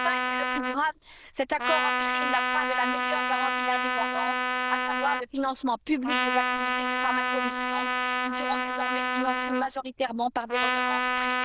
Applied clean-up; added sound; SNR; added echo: neural diffusion model UNIVERSE++.